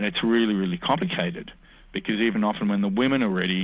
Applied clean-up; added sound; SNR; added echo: none; none; none; none.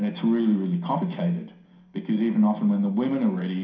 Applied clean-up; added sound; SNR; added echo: none; none; none; reverberation time 0.5 s.